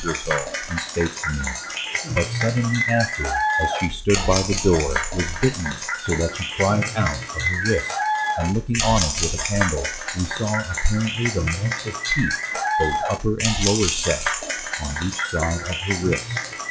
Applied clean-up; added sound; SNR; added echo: classical method log-MMSE.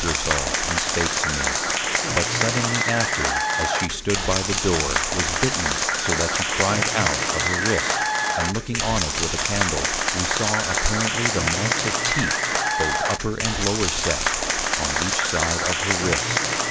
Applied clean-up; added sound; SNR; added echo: none; Applause; -4 dB; none.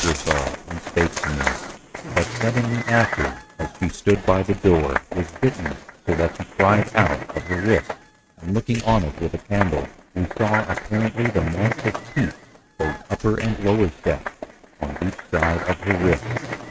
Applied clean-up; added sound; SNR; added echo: neural mask model RNNoise.